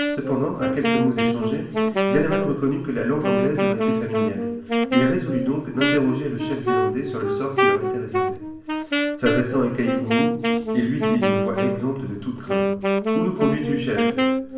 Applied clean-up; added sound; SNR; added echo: none; Wind instrument, woodwind instrument; -2 dB; reverberation time 1.0 s.